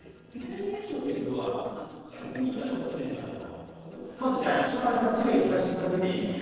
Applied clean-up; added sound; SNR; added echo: neural separator model SepFormer DNS4.